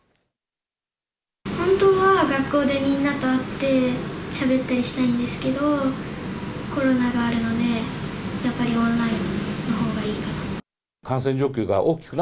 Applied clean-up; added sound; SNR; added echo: none; none; none; none.